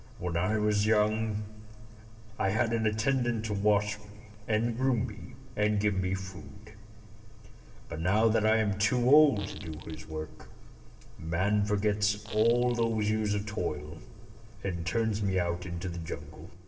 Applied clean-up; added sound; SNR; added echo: none; Fart; 19 dB; reverberation time 2.1 s.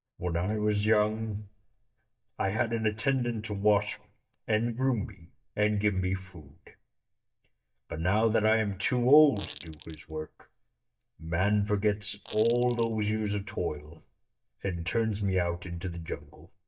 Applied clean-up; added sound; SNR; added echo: neural mask model DeepFilterNet 3.